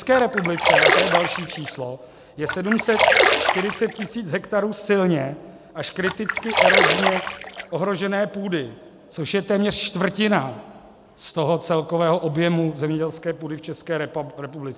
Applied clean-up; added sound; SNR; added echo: none; Splash, splatter; -3 dB; none.